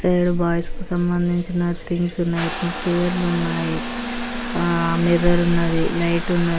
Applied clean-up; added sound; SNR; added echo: none; Trickle, dribble / Bathtub (filling or washing) / Water tap, faucet; 4 dB; none.